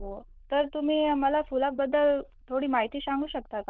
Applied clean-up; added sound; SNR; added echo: neural diffusion model UNIVERSE++.